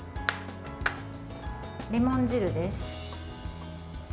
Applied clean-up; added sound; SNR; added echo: none; none; none; none.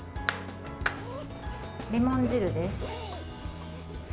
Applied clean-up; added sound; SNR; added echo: none; Zipper (clothing); 13 dB; none.